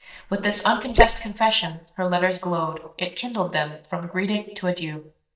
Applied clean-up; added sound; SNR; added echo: neural mask model DeepFilterNet 3.